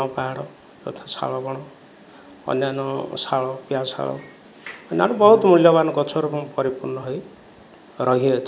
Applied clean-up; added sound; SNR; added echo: none; none; none; none.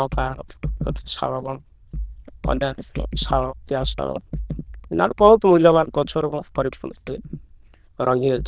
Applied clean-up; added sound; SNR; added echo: neural diffusion model UNIVERSE++.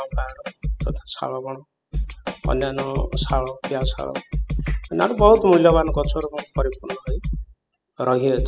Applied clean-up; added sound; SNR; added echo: classical method spectral subtraction.